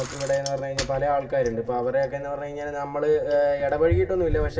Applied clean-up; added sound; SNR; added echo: none; Bicycle; 9 dB; reverberation time 2.6 s.